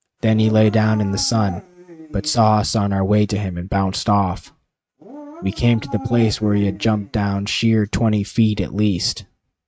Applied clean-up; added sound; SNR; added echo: neural mask model RNNoise.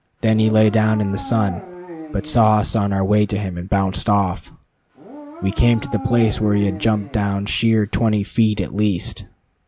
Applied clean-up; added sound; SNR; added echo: none; Dog; 17 dB; none.